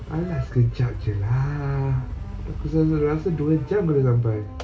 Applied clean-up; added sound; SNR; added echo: none; Engine; 19 dB; reverberation time 1.2 s.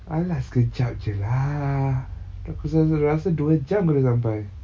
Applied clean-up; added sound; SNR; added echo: none; none; none; none.